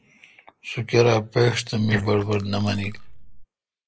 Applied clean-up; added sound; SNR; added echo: neural mask model Resemble Enhance denoiser.